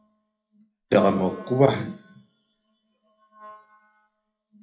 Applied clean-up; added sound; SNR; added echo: classical method WPE with log-MMSE.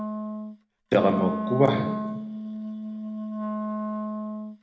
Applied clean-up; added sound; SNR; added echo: none; Wind instrument, woodwind instrument; 3 dB; reverberation time 0.8 s.